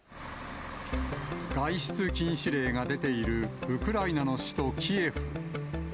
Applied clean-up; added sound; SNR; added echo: none; none; none; none.